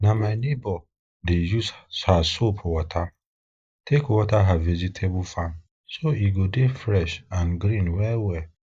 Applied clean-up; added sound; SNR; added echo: neural mask model Resemble Enhance denoiser.